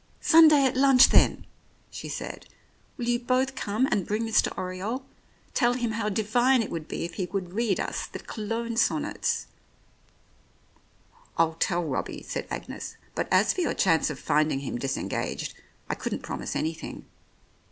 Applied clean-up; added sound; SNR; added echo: none; none; none; none.